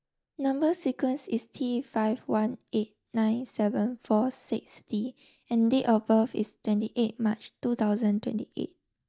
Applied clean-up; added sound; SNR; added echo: neural mask model DeepFilterNet 3.